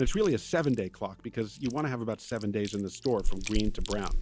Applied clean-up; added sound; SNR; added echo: none; Chewing, mastication; 2 dB; none.